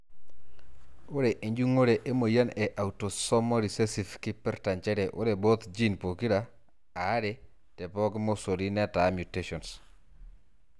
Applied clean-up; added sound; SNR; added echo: none; none; none; none.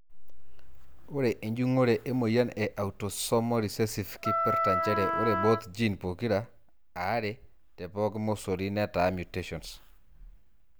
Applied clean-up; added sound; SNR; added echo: none; Wind instrument, woodwind instrument; -1 dB; none.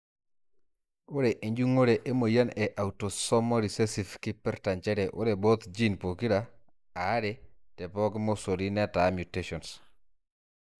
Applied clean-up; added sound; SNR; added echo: neural mask model Resemble Enhance denoiser.